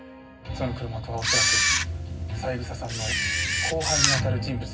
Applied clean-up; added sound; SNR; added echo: none; Camera; -4 dB; reverberation time 0.4 s.